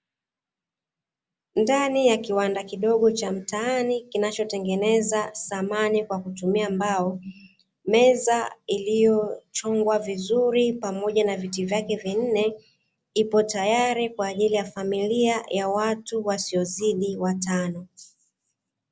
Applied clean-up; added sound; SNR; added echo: none; none; none; none.